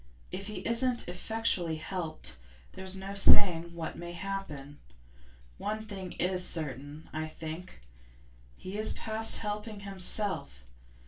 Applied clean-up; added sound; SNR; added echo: none; none; none; reverberation time 0.2 s.